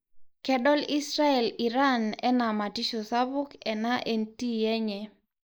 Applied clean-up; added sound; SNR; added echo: neural mask model Resemble Enhance denoiser.